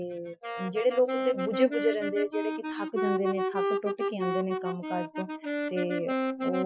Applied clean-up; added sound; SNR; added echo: classical method Wiener filter.